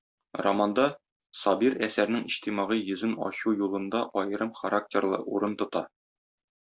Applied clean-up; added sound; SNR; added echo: none; none; none; none.